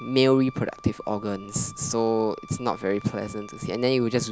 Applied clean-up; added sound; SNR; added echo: none; Wind instrument, woodwind instrument; 20 dB; none.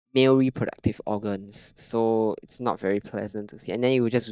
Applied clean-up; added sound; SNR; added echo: neural mask model DeepFilterNet 3.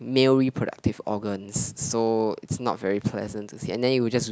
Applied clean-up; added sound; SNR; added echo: none; none; none; none.